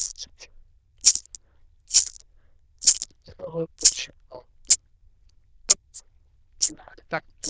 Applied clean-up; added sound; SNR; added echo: neural diffusion model UNIVERSE++.